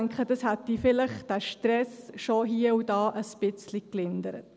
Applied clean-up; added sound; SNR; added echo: none; none; none; none.